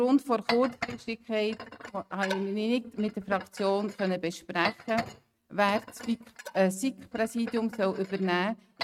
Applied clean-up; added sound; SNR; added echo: neural mask model RNNoise.